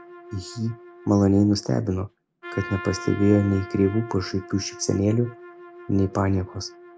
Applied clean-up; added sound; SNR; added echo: none; Trumpet; 17 dB; none.